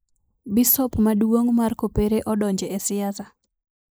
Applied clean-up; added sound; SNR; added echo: neural mask model Resemble Enhance denoiser.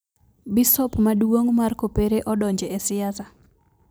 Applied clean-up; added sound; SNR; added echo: none; none; none; none.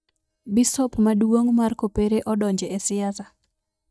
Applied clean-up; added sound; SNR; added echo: neural mask model DeepFilterNet 3.